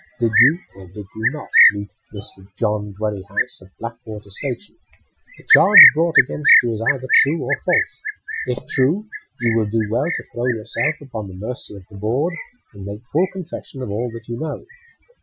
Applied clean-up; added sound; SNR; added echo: classical method Wiener filter.